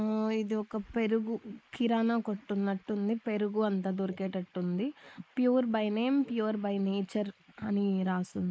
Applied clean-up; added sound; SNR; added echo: neural mask model Resemble Enhance denoiser.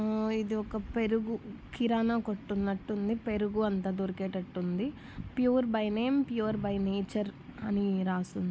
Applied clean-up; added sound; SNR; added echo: none; none; none; none.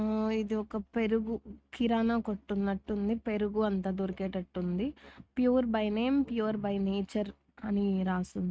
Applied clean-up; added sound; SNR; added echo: neural mask model RNNoise.